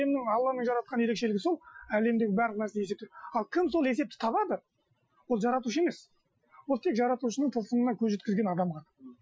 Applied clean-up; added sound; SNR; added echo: classical method Wiener filter.